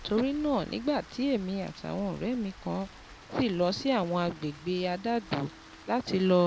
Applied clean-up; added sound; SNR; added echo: none; Rain; 20 dB; none.